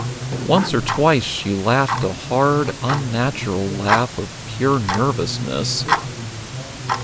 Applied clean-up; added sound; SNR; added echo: none; Tick-tock; 5 dB; none.